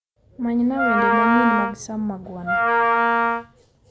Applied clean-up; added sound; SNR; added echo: none; Wind instrument, woodwind instrument; -5 dB; none.